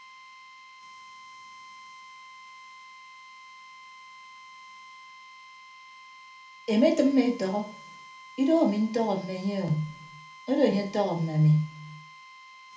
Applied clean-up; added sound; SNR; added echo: none; Drill; 19 dB; reverberation time 0.4 s.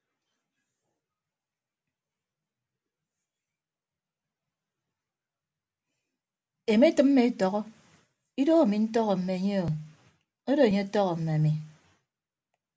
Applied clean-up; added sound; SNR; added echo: none; none; none; none.